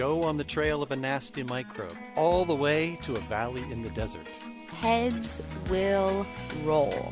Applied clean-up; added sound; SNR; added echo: none; none; none; none.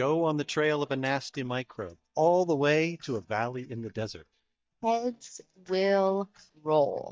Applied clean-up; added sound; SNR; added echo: neural mask model DeepFilterNet 3.